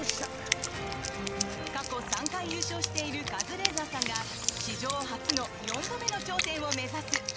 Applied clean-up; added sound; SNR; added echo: none; Wind instrument, woodwind instrument; 1 dB; none.